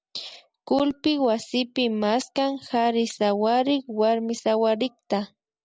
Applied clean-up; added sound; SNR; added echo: none; none; none; none.